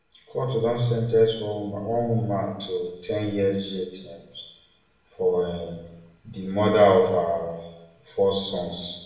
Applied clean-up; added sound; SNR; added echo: none; none; none; reverberation time 0.8 s.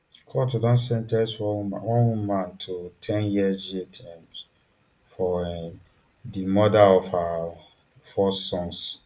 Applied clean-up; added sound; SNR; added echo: none; none; none; none.